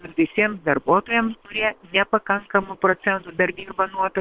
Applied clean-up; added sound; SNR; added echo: neural separator model SepFormer WHAM!.